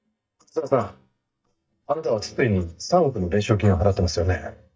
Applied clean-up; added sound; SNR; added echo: neural mask model DeepFilterNet 3.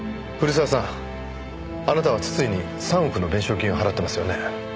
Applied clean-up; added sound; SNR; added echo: none; none; none; none.